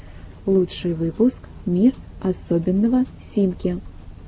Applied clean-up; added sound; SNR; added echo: none; none; none; none.